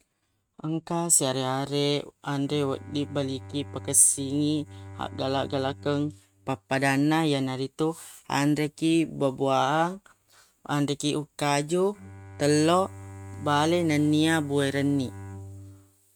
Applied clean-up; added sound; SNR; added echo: neural mask model RNNoise.